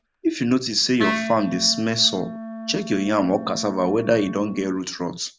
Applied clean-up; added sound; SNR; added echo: none; Wind instrument, woodwind instrument; 10 dB; none.